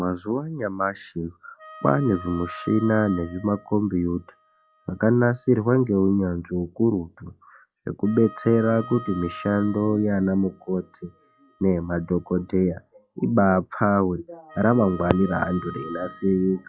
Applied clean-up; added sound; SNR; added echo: classical method log-MMSE.